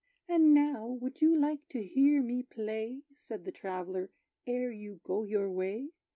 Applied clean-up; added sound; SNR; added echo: none; none; none; none.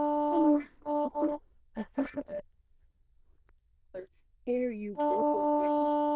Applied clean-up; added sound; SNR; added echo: neural diffusion model UNIVERSE++.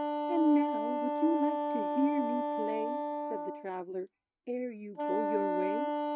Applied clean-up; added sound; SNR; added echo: neural mask model RNNoise.